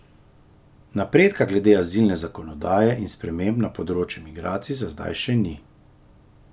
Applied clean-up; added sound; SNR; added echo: none; none; none; none.